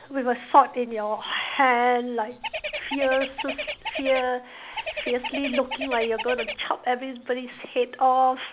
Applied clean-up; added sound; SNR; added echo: none; Bird; 7 dB; none.